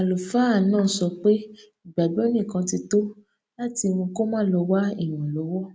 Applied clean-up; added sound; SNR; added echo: none; none; none; none.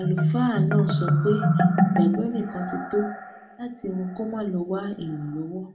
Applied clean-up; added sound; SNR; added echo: none; Marimba, xylophone; -3 dB; reverberation time 0.3 s.